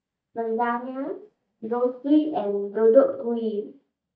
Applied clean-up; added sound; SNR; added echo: neural mask model DeepFilterNet 3.